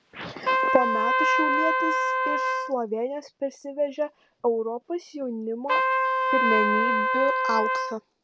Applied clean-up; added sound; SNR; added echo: none; Trumpet; -3 dB; none.